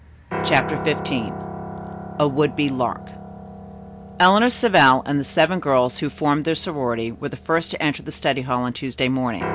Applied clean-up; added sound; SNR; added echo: none; Piano; 12 dB; none.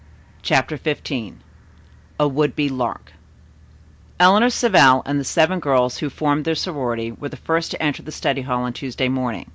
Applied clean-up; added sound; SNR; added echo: none; none; none; none.